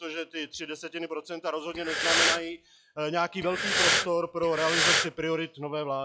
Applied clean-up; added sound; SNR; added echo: classical method log-MMSE.